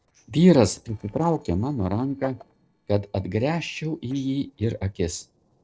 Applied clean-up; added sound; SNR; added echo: neural separator model SepFormer DNS4.